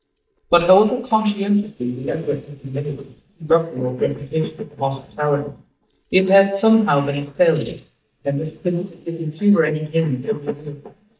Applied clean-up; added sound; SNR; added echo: neural mask model DeepFilterNet 3.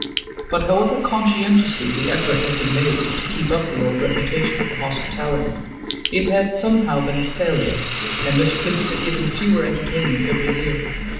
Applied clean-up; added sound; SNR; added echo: none; Hiss; 6 dB; reverberation time 0.8 s.